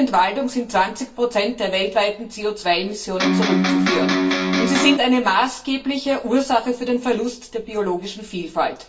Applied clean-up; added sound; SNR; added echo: none; Electric guitar; -3 dB; reverberation time 0.3 s.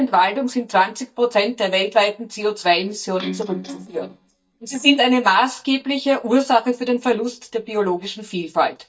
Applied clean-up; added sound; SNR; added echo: neural mask model DeepFilterNet 3.